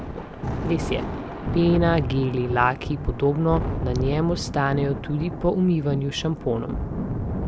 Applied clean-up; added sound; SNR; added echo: none; Thunder; 5 dB; none.